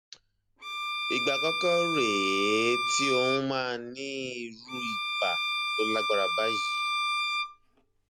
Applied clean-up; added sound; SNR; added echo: none; Bowed string instrument; -1 dB; none.